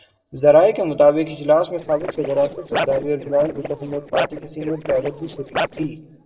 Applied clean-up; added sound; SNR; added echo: neural separator model SepFormer DNS4.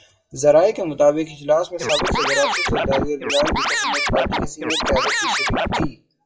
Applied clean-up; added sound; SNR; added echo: classical method WPE with log-MMSE.